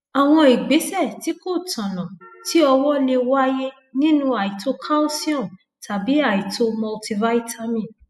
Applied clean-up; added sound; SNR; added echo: classical method spectral subtraction.